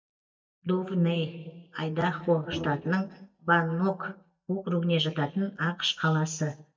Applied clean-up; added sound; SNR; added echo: neural mask model DeepFilterNet 3.